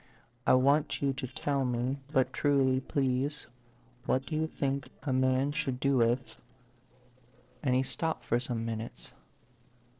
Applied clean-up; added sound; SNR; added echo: neural separator model SepFormer DNS4.